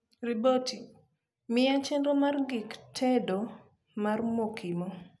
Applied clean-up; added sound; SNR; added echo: none; none; none; none.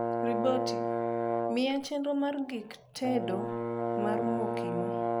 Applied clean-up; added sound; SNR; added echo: none; Brass instrument; -1 dB; none.